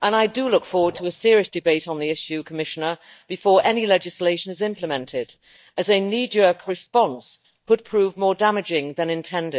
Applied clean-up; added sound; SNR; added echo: neural mask model DeepFilterNet 3.